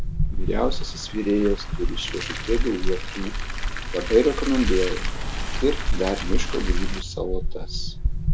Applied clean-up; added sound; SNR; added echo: none; Car; -3 dB; none.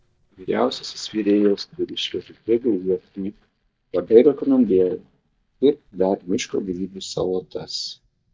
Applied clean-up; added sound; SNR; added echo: neural mask model DeepFilterNet 3.